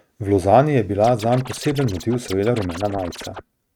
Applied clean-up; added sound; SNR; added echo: neural mask model RNNoise.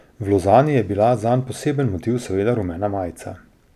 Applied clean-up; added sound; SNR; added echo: none; none; none; none.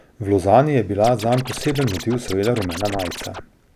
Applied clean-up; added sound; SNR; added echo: none; Scratching (performance technique); 12 dB; none.